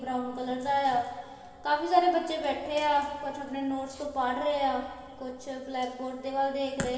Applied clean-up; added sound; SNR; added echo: none; none; none; reverberation time 2.1 s.